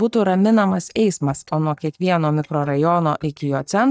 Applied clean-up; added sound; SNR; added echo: neural mask model DeepFilterNet 3.